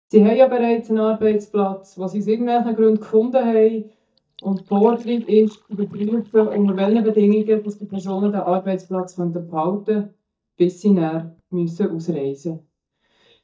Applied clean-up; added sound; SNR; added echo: neural mask model DeepFilterNet 3.